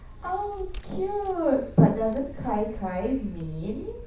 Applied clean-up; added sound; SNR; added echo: none; Vehicle; 12 dB; reverberation time 0.7 s.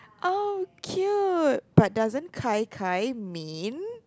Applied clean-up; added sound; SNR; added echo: none; none; none; none.